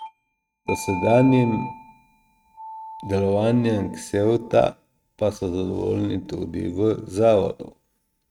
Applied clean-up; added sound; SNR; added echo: neural mask model RNNoise.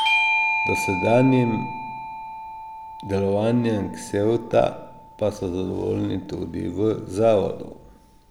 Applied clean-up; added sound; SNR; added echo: none; Bell / Doorbell; 6 dB; none.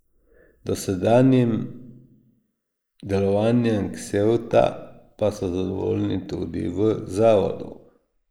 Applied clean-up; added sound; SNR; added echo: neural mask model Resemble Enhance denoiser.